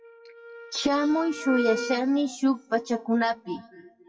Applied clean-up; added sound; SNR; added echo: classical method WPE with log-MMSE.